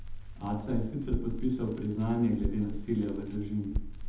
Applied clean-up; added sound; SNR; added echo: none; Crackle; 4 dB; reverberation time 0.8 s.